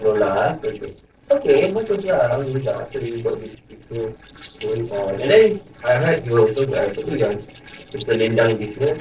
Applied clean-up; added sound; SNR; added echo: neural separator model SepFormer DNS4.